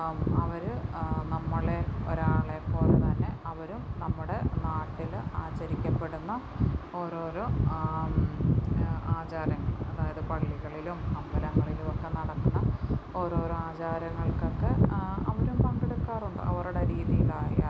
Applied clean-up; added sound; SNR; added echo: none; none; none; none.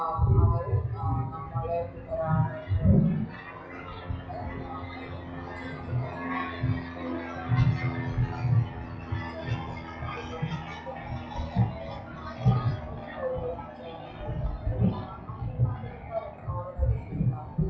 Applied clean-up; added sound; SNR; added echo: classical method WPE with log-MMSE.